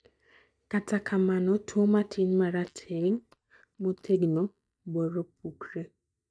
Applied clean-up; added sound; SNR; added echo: neural mask model DeepFilterNet 3.